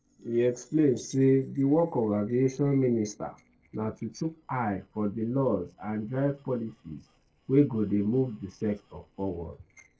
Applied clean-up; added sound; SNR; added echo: neural separator model SepFormer DNS4.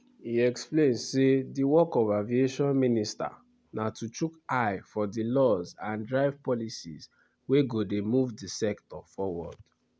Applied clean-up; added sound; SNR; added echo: none; none; none; none.